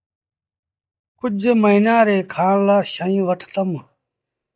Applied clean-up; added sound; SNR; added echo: neural mask model DeepFilterNet 3.